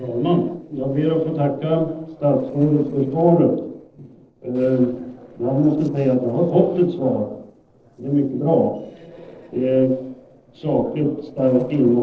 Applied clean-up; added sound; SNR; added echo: neural separator model SepFormer DNS4.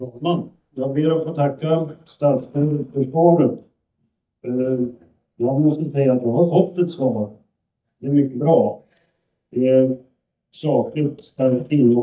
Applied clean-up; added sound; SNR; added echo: neural mask model DeepFilterNet 3.